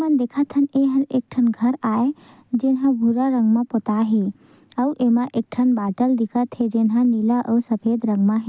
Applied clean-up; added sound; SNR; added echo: none; none; none; none.